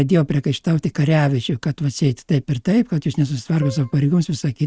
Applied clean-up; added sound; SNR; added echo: neural mask model RNNoise.